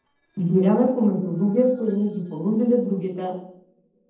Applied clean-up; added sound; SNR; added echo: neural separator model SepFormer DNS4.